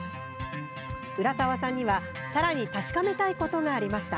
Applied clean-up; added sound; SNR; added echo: none; Wind instrument, woodwind instrument; 12 dB; none.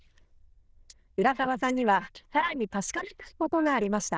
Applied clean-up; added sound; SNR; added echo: neural diffusion model UNIVERSE++.